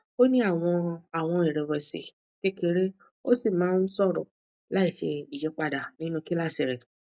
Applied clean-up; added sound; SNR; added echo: none; none; none; none.